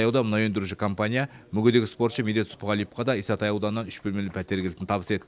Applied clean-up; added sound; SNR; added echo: none; none; none; none.